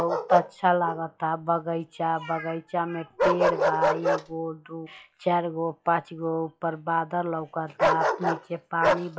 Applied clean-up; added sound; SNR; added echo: classical method log-MMSE.